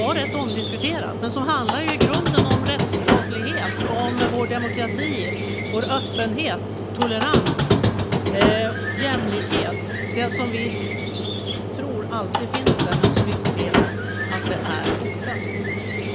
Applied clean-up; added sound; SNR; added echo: none; Squeak; -4 dB; none.